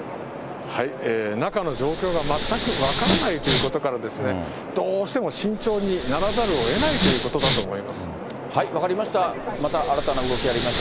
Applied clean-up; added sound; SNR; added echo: none; Respiratory sounds; 4 dB; none.